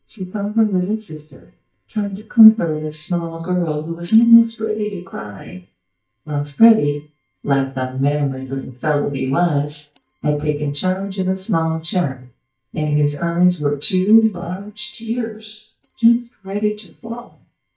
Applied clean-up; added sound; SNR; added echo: neural mask model DeepFilterNet 3.